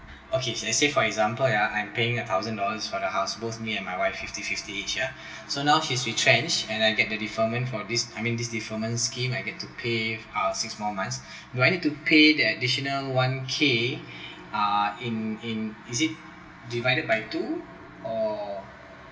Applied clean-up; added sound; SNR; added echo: none; none; none; reverberation time 0.1 s.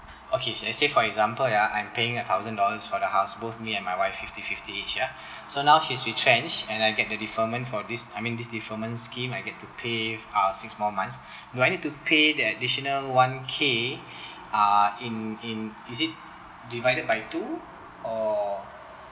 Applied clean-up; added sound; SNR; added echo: none; none; none; none.